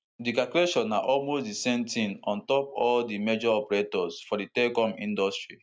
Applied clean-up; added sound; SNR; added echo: none; none; none; none.